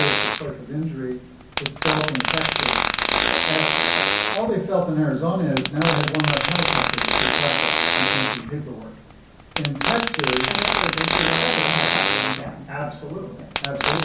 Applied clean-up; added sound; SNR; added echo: none; Fart; -3 dB; reverberation time 0.6 s.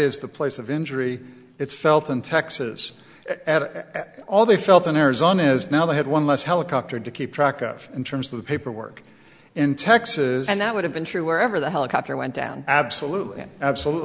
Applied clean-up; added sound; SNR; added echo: none; none; none; none.